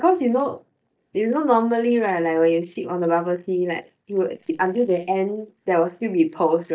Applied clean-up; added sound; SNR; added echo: neural mask model DeepFilterNet 3.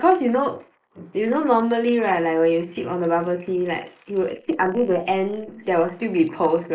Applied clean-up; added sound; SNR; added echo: neural mask model Resemble Enhance denoiser.